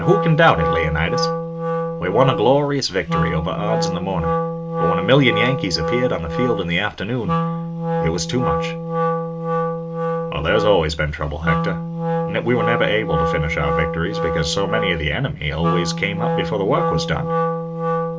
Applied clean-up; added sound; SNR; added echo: none; Wind instrument, woodwind instrument; 1 dB; none.